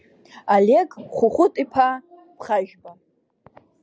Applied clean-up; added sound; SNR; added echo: none; none; none; none.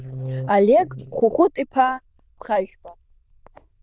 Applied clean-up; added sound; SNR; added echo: neural diffusion model UNIVERSE++.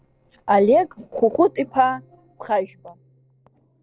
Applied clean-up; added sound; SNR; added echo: neural separator model SepFormer DNS4.